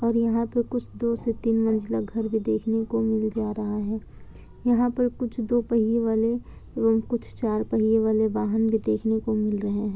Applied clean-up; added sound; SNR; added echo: none; none; none; none.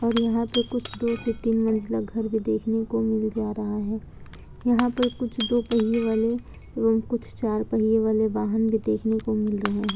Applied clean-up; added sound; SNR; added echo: none; Shatter / Crushing; 16 dB; none.